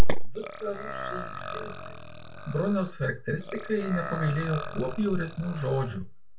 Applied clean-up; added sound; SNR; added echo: none; Burping, eructation; 15 dB; reverberation time 0.2 s.